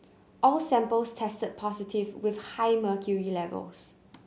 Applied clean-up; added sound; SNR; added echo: none; none; none; none.